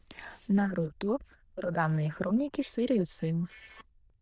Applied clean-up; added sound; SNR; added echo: neural diffusion model UNIVERSE++.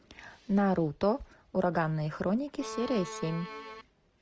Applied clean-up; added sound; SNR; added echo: none; Bowed string instrument; 10 dB; none.